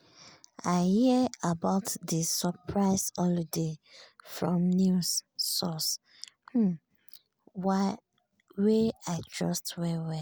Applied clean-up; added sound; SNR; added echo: none; none; none; none.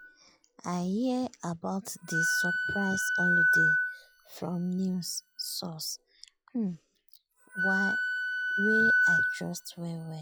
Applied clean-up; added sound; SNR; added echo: classical method log-MMSE.